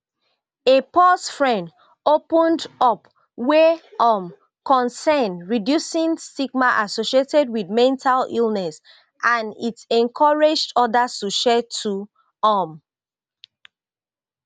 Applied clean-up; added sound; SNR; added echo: none; none; none; none.